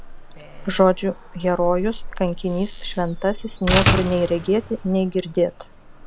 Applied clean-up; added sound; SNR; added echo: none; Slam; 5 dB; none.